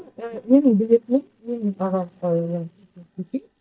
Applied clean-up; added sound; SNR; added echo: neural mask model DeepFilterNet 3.